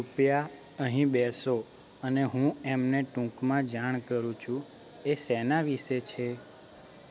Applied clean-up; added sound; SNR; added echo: none; none; none; none.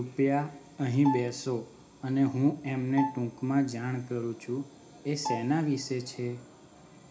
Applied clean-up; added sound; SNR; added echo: none; Bowed string instrument; 11 dB; reverberation time 0.4 s.